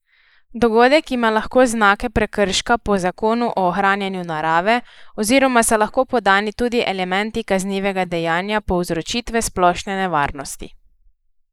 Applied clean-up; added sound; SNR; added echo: neural mask model Resemble Enhance denoiser.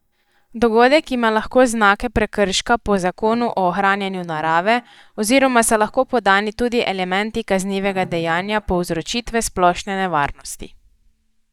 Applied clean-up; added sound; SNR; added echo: neural mask model DeepFilterNet 3.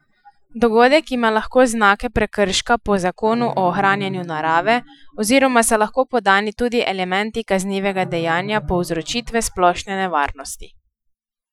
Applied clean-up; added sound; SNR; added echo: classical method Wiener filter.